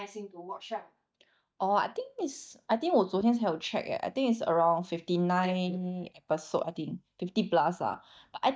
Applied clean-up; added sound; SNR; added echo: neural mask model DeepFilterNet 3.